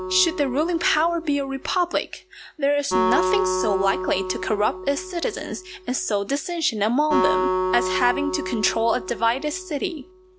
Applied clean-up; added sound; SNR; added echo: none; Acoustic guitar; 4 dB; none.